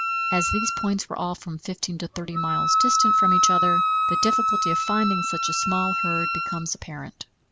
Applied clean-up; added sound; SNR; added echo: none; Wind instrument, woodwind instrument; -4 dB; none.